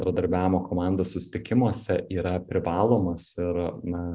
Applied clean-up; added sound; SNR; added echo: none; none; none; none.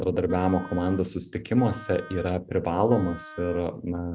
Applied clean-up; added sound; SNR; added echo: none; Wind instrument, woodwind instrument; 19 dB; none.